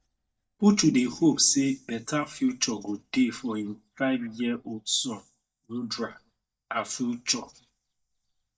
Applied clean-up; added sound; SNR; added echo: neural mask model DeepFilterNet 3.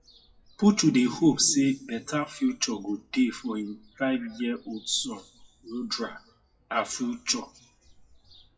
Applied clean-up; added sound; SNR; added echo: classical method WPE with log-MMSE.